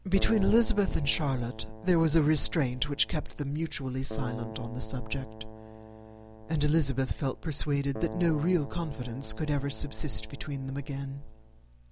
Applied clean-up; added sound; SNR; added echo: none; Keyboard (musical); 16 dB; none.